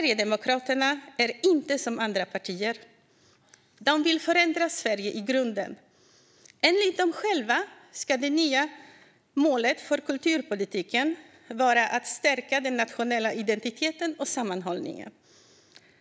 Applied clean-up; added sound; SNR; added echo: none; none; none; none.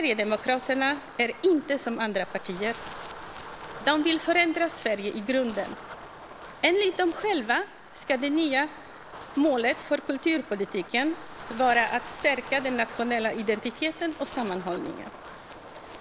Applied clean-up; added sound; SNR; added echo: none; Wind; 15 dB; none.